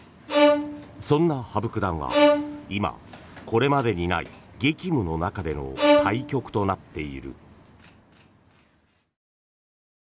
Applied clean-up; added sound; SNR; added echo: none; Bowed string instrument; -3 dB; none.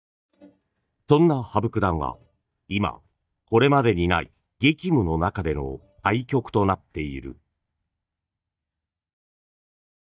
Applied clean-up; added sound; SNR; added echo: neural mask model DeepFilterNet 3.